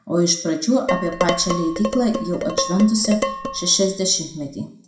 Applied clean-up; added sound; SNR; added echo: none; Dishes, pots, and pans; 6 dB; reverberation time 0.5 s.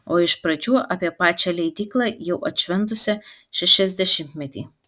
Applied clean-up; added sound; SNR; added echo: none; none; none; none.